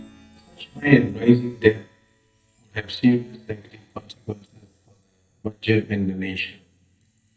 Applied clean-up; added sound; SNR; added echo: neural mask model DeepFilterNet 3.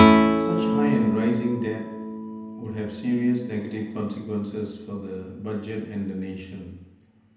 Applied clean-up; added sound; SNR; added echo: none; Guitar; -4 dB; reverberation time 0.9 s.